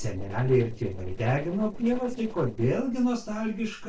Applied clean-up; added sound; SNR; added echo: neural separator model SepFormer DNS4.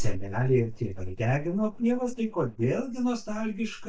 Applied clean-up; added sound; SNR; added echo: neural mask model DeepFilterNet 3.